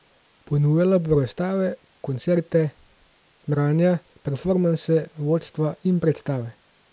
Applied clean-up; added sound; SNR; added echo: none; none; none; none.